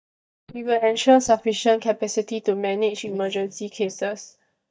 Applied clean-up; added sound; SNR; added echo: neural mask model DeepFilterNet 3.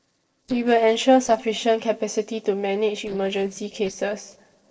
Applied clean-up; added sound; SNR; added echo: neural separator model SepFormer DNS4.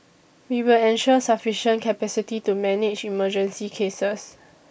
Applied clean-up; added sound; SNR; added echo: none; none; none; none.